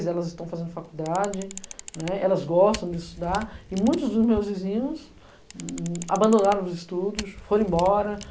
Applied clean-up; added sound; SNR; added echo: none; Camera; 16 dB; none.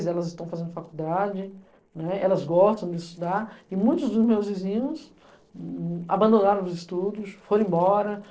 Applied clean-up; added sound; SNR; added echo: neural separator model SepFormer DNS4.